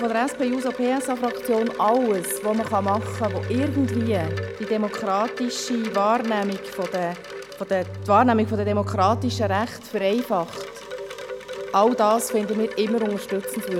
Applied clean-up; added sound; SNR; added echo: none; Wind chime + Bowed string instrument; 9 dB; none.